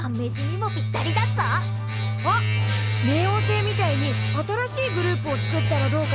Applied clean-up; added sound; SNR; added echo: none; Domestic sounds, home sounds; -4 dB; none.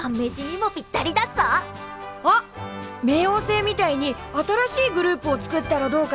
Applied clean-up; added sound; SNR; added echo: none; none; none; none.